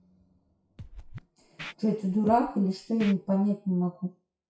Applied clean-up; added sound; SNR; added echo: classical method WPE with log-MMSE.